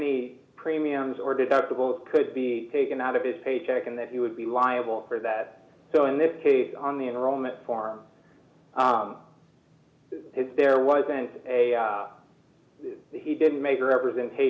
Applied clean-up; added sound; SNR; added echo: none; none; none; none.